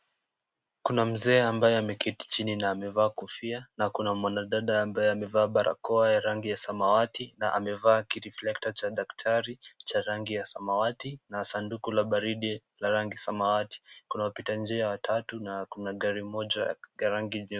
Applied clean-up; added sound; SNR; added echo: none; none; none; none.